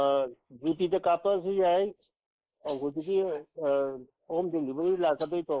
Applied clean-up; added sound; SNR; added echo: neural mask model Resemble Enhance denoiser.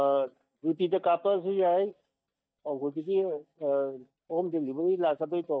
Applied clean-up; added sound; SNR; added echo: neural mask model DeepFilterNet 3.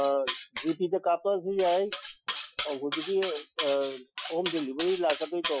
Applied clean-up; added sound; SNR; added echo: classical method Wiener filter.